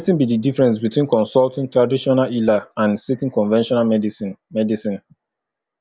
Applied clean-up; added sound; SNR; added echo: none; none; none; none.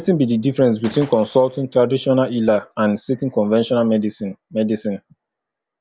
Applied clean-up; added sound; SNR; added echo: none; Gunshot, gunfire; 20 dB; none.